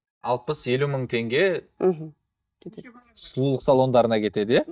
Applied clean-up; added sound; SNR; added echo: neural mask model DeepFilterNet 3.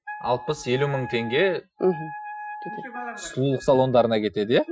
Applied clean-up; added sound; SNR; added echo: classical method Wiener filter.